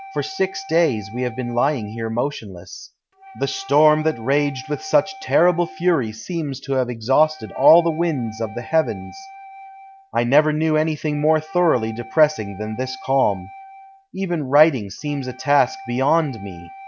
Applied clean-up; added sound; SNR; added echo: none; Wind instrument, woodwind instrument; 19 dB; none.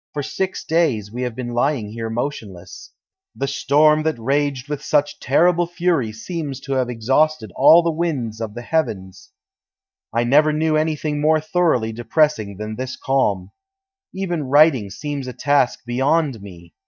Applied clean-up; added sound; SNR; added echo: neural mask model DeepFilterNet 3.